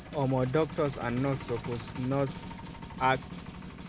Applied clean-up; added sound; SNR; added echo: none; Snare drum + Truck; 10 dB; none.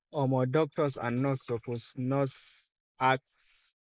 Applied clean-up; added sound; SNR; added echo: neural mask model Resemble Enhance denoiser.